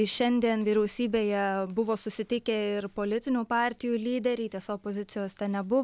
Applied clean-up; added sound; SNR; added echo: none; none; none; none.